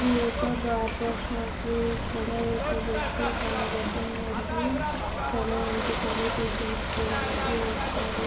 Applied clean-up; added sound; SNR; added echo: none; Ocean / Boat, Water vehicle; -2 dB; reverberation time 0.3 s.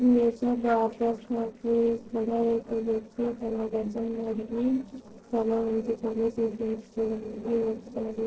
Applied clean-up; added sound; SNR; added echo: neural separator model SepFormer DNS4.